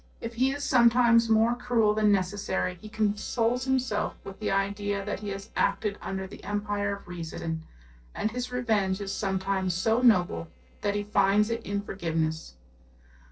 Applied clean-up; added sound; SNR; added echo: neural separator model SepFormer DNS4.